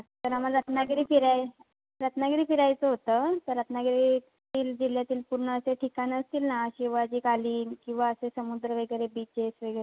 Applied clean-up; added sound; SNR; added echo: none; none; none; none.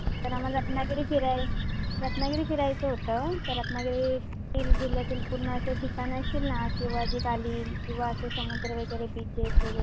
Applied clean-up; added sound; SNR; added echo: none; Bird; -3 dB; none.